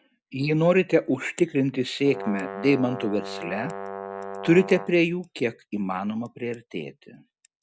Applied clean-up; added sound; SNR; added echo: none; Brass instrument; 11 dB; none.